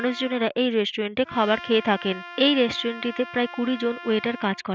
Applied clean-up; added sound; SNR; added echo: none; Trumpet; 16 dB; none.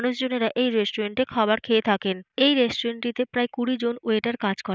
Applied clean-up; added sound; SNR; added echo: none; none; none; none.